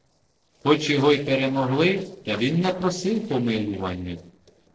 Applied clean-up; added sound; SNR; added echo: neural separator model SepFormer DNS4.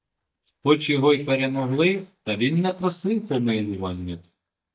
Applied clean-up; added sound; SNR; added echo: neural mask model DeepFilterNet 3.